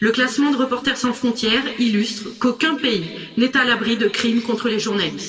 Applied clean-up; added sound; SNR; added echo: none; none; none; reverberation time 1.8 s.